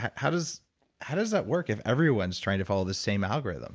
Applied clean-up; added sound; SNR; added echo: none; none; none; none.